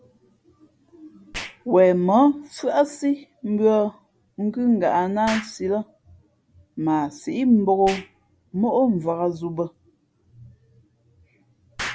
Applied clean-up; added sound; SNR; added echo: none; Explosion; 19 dB; none.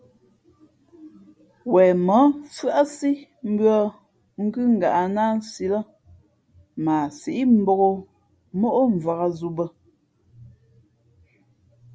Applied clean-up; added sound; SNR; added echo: none; none; none; none.